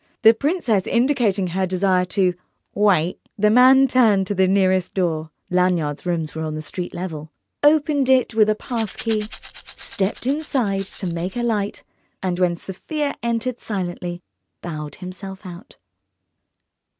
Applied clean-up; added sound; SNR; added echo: none; Rattle / Rattle (instrument); 7 dB; none.